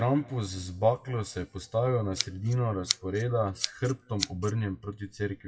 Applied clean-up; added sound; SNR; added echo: classical method WPE with log-MMSE.